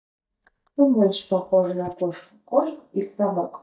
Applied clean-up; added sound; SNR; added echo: neural mask model DeepFilterNet 3.